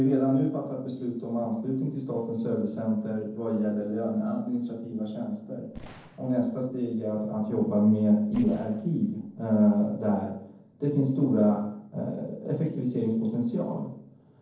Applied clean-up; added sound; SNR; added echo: neural separator model SepFormer DNS4.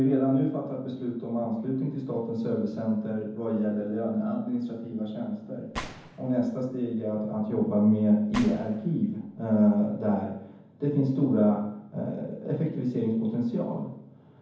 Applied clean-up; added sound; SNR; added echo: none; Gunshot, gunfire; 17 dB; reverberation time 0.9 s.